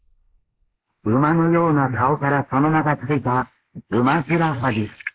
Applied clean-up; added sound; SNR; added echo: neural mask model Resemble Enhance denoiser.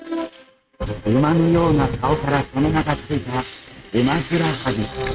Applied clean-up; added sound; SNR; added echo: neural mask model RNNoise.